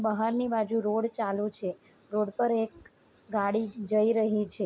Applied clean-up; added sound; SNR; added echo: none; none; none; none.